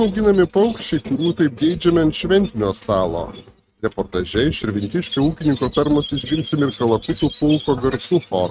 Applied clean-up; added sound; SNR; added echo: neural mask model RNNoise.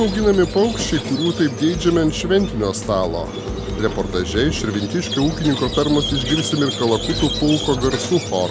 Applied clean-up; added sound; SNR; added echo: none; Squeak; 8 dB; none.